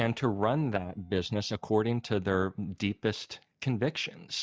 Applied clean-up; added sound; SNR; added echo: neural mask model DeepFilterNet 3.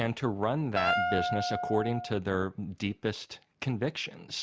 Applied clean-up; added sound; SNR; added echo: none; Wind instrument, woodwind instrument; 1 dB; none.